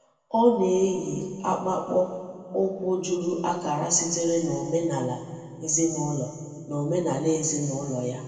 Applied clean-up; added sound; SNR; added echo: none; none; none; reverberation time 1.9 s.